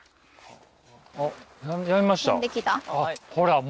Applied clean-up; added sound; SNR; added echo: none; none; none; none.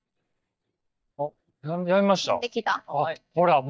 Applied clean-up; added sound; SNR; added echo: neural mask model DeepFilterNet 3.